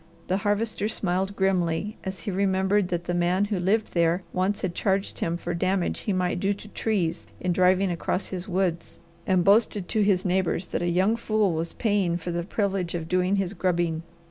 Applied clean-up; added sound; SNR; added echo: none; none; none; none.